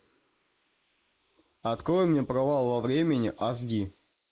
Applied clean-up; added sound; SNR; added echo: neural mask model Resemble Enhance denoiser.